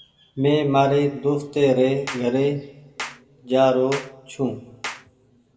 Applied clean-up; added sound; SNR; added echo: none; Clapping; 16 dB; reverberation time 1.3 s.